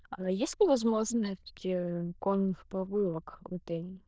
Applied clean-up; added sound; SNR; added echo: neural diffusion model UNIVERSE++.